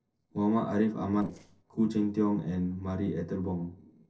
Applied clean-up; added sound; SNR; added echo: neural separator model SepFormer DNS4.